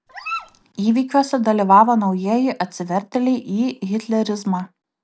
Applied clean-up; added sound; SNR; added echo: none; Dog; 14 dB; none.